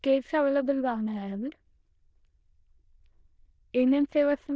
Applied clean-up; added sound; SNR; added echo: neural diffusion model UNIVERSE++.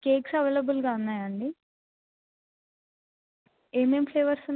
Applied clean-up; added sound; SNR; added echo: none; none; none; none.